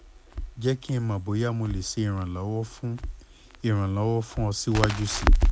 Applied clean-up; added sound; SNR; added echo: none; Crackle; 0 dB; none.